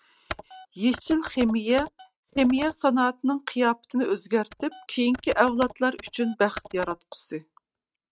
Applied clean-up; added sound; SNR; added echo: neural mask model RNNoise.